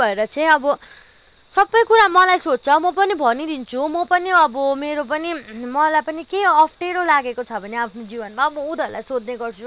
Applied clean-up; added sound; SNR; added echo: none; none; none; none.